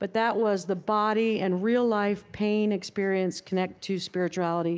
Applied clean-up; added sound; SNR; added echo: none; none; none; none.